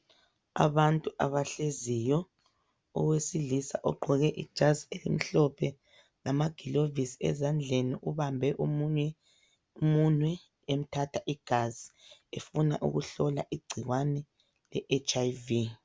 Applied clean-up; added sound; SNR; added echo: none; none; none; none.